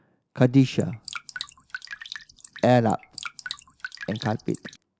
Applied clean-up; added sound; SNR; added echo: none; Drip; 14 dB; none.